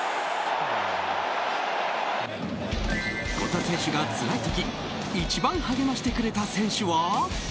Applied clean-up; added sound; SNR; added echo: none; none; none; none.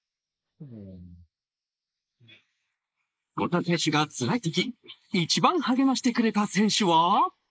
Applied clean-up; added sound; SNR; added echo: neural mask model Resemble Enhance denoiser.